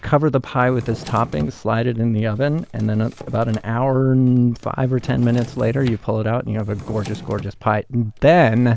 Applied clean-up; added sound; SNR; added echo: none; Drawer open or close; 20 dB; none.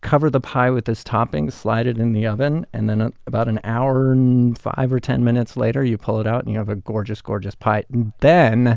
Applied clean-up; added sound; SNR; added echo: none; none; none; none.